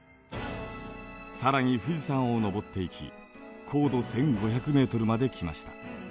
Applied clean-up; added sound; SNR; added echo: none; none; none; none.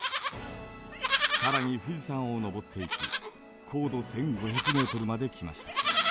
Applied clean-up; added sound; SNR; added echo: none; Livestock, farm animals, working animals; -3 dB; none.